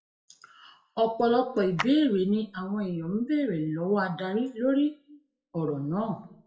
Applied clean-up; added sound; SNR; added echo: classical method WPE with log-MMSE.